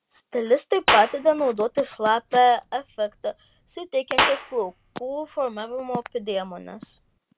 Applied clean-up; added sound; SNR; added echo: none; Clapping; 6 dB; none.